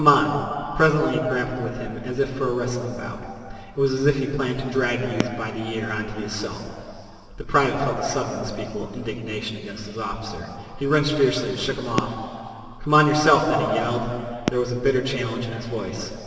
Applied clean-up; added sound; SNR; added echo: none; Fireworks; 10 dB; reverberation time 2.8 s.